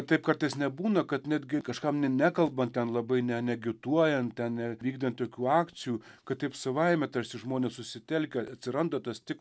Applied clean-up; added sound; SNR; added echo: none; none; none; none.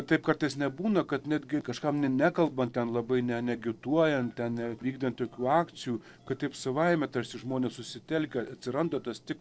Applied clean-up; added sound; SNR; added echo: neural separator model SepFormer DNS4.